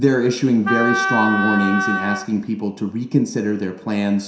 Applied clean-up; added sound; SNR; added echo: none; Wind instrument, woodwind instrument; 2 dB; reverberation time 0.7 s.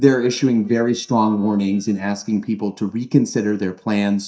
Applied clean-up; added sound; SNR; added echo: neural mask model DeepFilterNet 3.